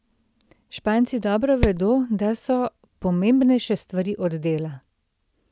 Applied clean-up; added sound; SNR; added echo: none; Hammer; 0 dB; none.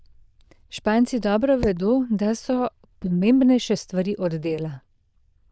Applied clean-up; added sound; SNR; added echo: neural diffusion model UNIVERSE++.